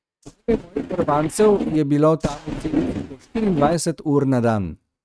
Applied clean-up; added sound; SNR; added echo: neural mask model RNNoise.